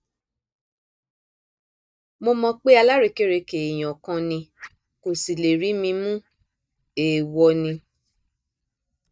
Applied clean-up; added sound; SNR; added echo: neural mask model DeepFilterNet 3.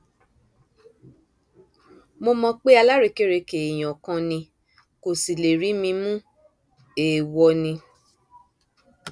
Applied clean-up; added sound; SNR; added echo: none; none; none; none.